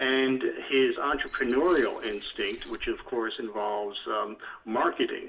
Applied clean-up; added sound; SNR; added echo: none; Glass; 16 dB; reverberation time 0.7 s.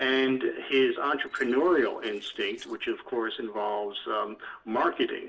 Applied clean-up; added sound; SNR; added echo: neural separator model SepFormer DNS4.